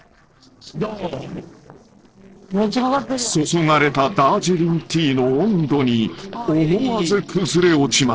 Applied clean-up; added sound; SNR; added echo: neural separator model SepFormer DNS4.